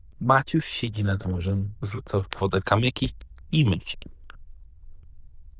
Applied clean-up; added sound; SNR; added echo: neural diffusion model UNIVERSE++.